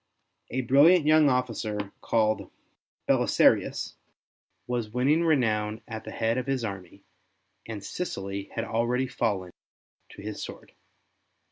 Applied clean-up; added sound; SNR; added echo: none; none; none; none.